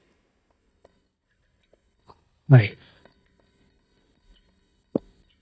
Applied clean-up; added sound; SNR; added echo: neural mask model DeepFilterNet 3.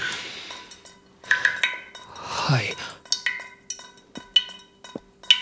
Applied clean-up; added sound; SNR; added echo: none; Drip; -5 dB; none.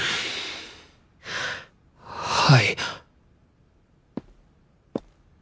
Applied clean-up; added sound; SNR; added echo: none; none; none; none.